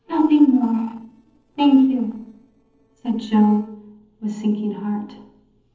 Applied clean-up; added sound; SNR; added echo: neural separator model SepFormer DNS4.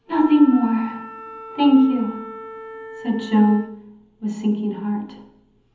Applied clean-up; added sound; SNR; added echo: none; Wind instrument, woodwind instrument; 17 dB; reverberation time 0.8 s.